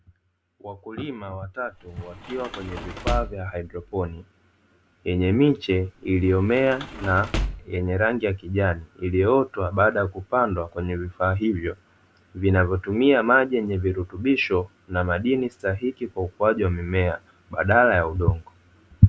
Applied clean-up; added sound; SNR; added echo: none; Sliding door / Slam; 10 dB; none.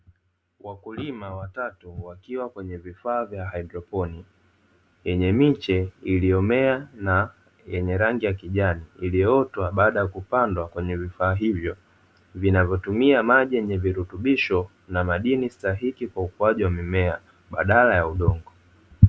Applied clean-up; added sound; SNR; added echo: none; none; none; none.